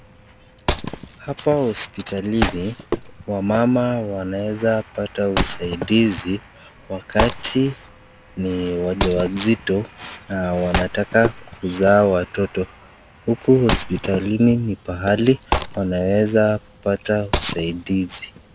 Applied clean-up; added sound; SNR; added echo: none; Wood; 9 dB; none.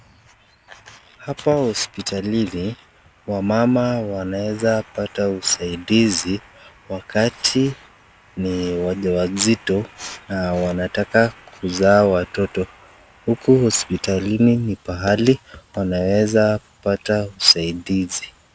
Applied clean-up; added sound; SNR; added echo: none; none; none; none.